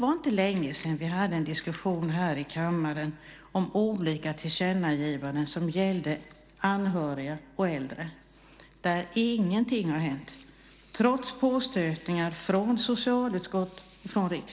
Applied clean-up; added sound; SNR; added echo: none; none; none; none.